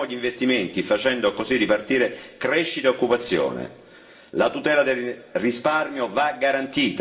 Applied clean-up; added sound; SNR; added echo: none; none; none; reverberation time 1.1 s.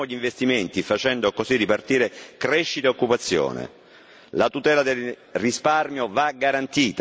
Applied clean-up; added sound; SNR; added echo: none; none; none; none.